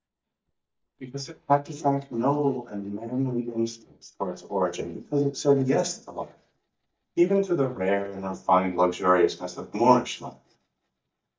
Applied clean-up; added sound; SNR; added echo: neural mask model DeepFilterNet 3.